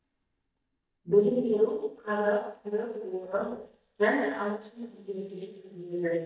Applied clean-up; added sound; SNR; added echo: neural mask model DeepFilterNet 3.